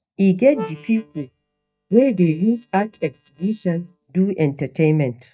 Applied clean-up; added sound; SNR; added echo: neural mask model DeepFilterNet 3.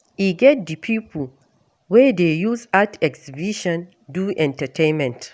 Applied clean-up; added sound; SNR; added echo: none; none; none; none.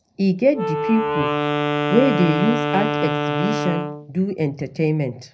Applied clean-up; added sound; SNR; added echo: none; Wind instrument, woodwind instrument; 2 dB; reverberation time 0.4 s.